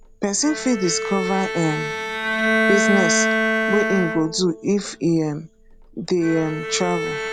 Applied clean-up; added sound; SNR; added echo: none; Bowed string instrument; 1 dB; none.